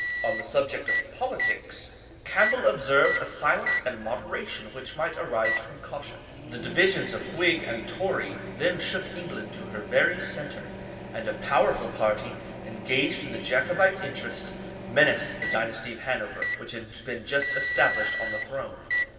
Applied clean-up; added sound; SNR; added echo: none; Microwave oven; 6 dB; reverberation time 2.5 s.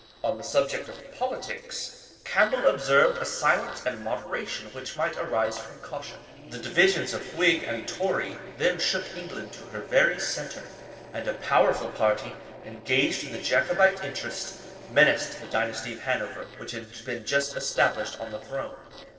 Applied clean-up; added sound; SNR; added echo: neural separator model SepFormer DNS4.